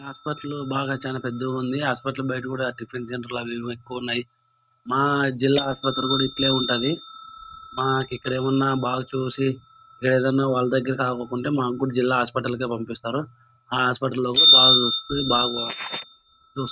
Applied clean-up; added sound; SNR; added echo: neural mask model RNNoise.